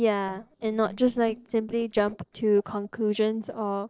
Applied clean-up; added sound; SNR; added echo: neural separator model SepFormer DNS4.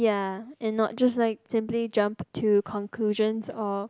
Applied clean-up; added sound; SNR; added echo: none; none; none; none.